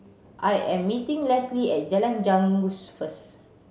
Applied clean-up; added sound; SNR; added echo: none; none; none; none.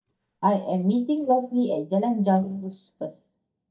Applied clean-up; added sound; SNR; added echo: neural mask model DeepFilterNet 3.